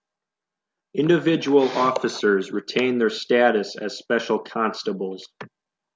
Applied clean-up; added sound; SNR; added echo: none; none; none; none.